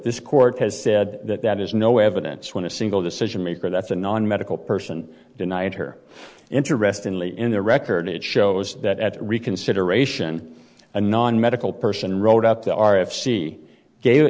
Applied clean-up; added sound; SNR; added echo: none; none; none; none.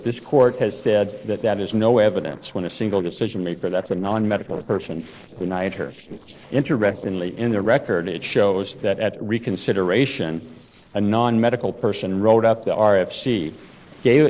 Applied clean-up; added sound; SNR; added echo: neural separator model SepFormer DNS4.